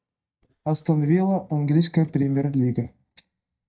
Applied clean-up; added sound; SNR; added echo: neural mask model DeepFilterNet 3.